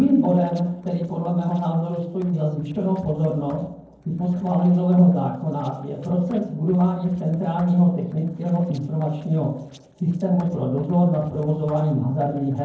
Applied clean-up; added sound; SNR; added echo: neural separator model SepFormer DNS4.